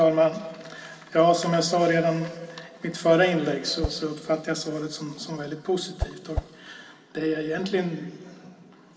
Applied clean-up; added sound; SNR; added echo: none; Whoosh, swoosh, swish; 6 dB; reverberation time 2.1 s.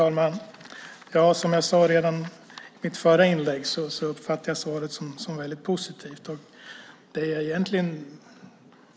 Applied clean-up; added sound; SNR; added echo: none; none; none; none.